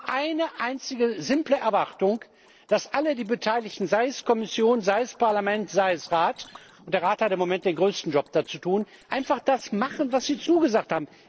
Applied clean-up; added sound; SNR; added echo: neural separator model SepFormer DNS4.